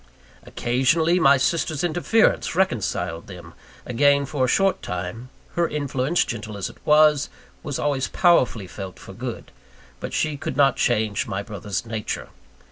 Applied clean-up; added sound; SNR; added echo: none; none; none; none.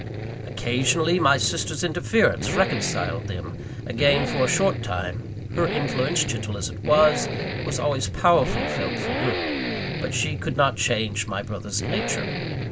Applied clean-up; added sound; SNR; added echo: none; Accelerating, revving, vroom; 4 dB; none.